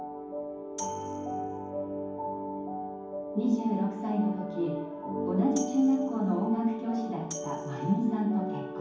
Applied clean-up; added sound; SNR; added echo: none; Tambourine; 16 dB; reverberation time 1.2 s.